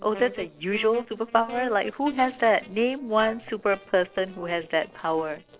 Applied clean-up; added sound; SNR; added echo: neural separator model SepFormer DNS4.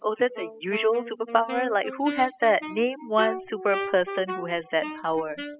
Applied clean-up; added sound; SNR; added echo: classical method spectral subtraction.